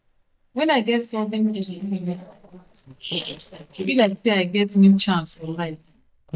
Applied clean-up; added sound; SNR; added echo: neural mask model DeepFilterNet 3.